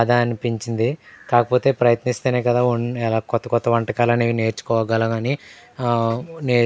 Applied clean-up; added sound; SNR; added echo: none; none; none; none.